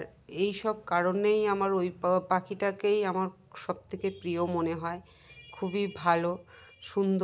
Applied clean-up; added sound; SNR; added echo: none; none; none; none.